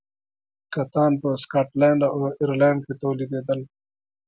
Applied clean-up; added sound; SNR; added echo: none; none; none; none.